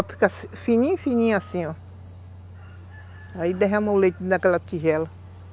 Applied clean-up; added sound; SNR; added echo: none; none; none; none.